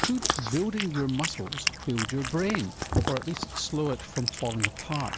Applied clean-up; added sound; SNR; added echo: none; Cat; 2 dB; none.